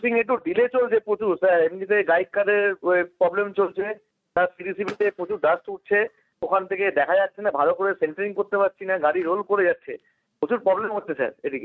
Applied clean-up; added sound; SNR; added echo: neural mask model RNNoise.